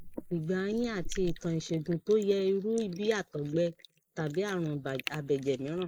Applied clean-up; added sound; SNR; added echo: neural mask model Resemble Enhance denoiser.